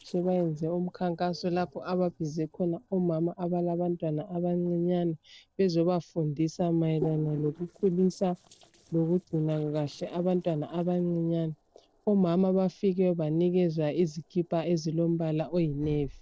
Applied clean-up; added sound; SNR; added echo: neural separator model SepFormer DNS4.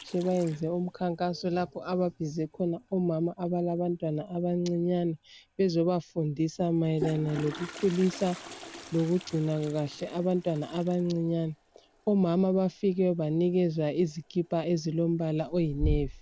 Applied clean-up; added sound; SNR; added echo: none; Toilet flush; 13 dB; none.